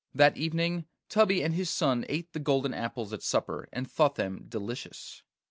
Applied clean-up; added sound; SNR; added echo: none; none; none; none.